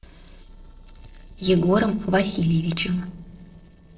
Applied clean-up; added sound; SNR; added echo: neural separator model SepFormer DNS4.